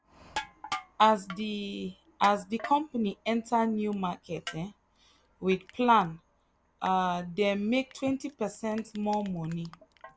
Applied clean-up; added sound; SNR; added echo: none; Crushing; 16 dB; none.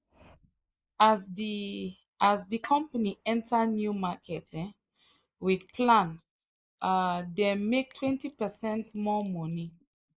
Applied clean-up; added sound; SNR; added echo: neural mask model Resemble Enhance denoiser.